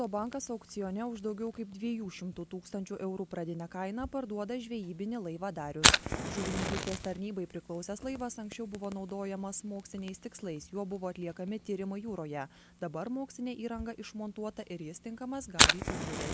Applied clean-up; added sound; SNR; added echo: none; Fire; -1 dB; none.